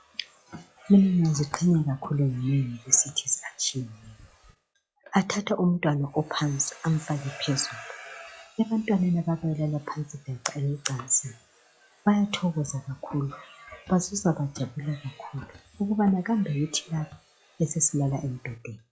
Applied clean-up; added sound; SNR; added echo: classical method log-MMSE.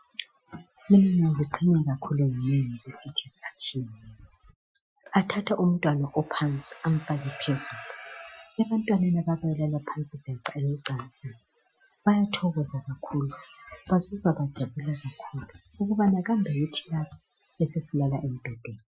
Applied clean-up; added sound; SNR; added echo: classical method Wiener filter.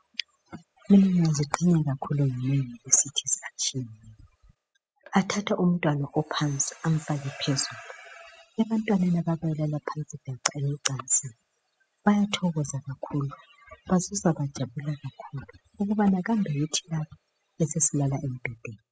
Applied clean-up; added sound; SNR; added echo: classical method spectral subtraction.